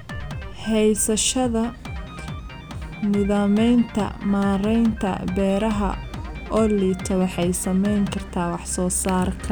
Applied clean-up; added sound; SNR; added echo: none; Drum kit; 12 dB; none.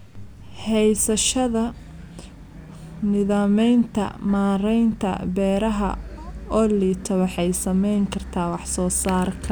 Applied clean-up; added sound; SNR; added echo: none; none; none; none.